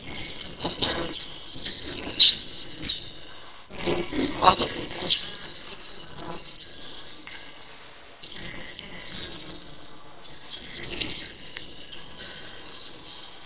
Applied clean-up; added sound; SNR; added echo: neural separator model SepFormer WHAMR!.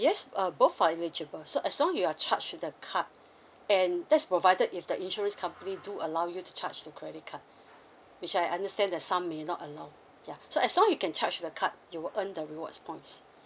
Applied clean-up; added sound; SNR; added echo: none; none; none; none.